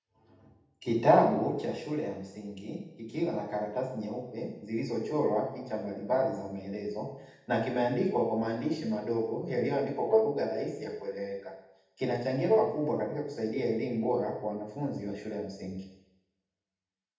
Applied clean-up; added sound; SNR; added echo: none; Wind instrument, woodwind instrument; -3 dB; reverberation time 0.8 s.